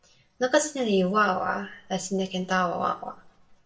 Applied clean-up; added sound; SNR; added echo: none; none; none; reverberation time 0.4 s.